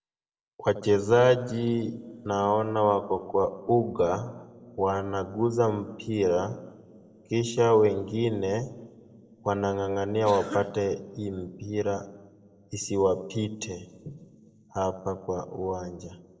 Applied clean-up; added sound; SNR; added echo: neural separator model SepFormer DNS4.